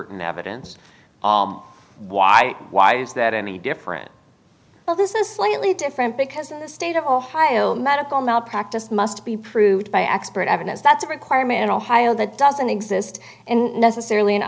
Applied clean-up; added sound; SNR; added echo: none; none; none; none.